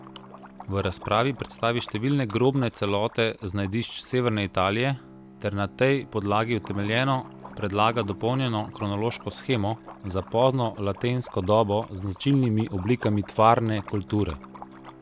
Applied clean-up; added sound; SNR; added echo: none; Bowed string instrument + Liquid; 19 dB; none.